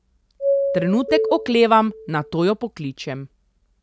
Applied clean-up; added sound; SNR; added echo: none; Doorbell; 3 dB; none.